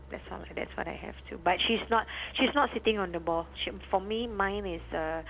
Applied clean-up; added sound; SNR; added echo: none; Idling; 16 dB; none.